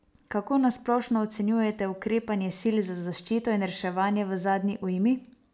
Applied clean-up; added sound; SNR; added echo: none; none; none; none.